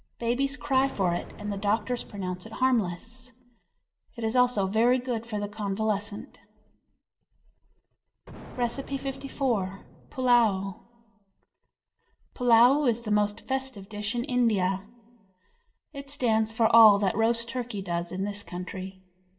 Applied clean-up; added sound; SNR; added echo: none; Explosion; 16 dB; reverberation time 0.5 s.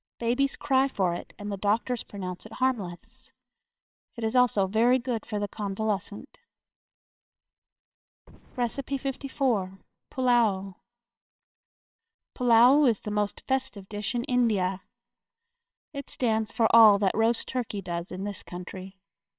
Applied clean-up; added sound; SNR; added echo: neural separator model SepFormer WHAMR!.